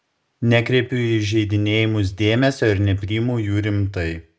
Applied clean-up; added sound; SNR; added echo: none; none; none; none.